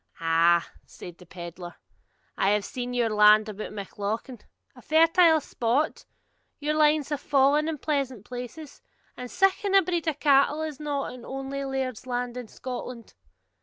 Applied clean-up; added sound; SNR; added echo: none; none; none; none.